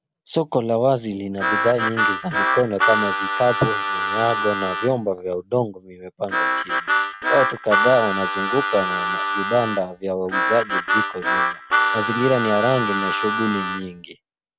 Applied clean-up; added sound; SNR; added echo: none; Harmonica; -1 dB; none.